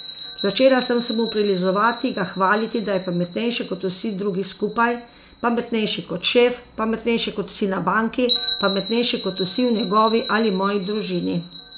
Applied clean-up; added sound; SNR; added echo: none; Bell; 4 dB; none.